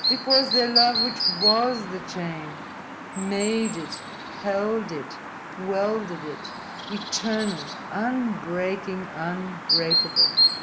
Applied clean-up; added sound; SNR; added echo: none; Chirp, tweet; -1 dB; none.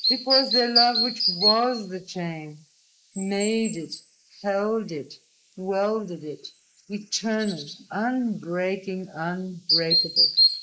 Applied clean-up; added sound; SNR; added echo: neural mask model Resemble Enhance denoiser.